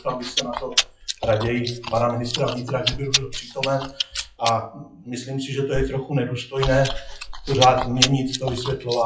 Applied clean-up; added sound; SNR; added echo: classical method WPE with log-MMSE.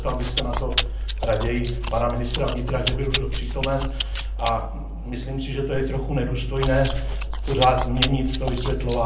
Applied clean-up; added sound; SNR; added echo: none; Chewing, mastication; 0 dB; reverberation time 0.6 s.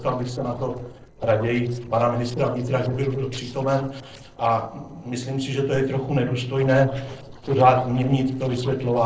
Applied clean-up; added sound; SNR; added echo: neural separator model SepFormer DNS4.